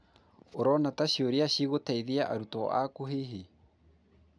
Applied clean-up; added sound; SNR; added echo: none; none; none; none.